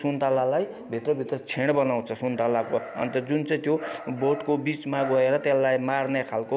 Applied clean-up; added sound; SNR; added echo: none; none; none; none.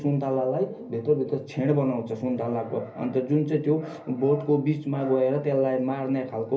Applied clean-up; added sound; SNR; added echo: none; none; none; reverberation time 0.5 s.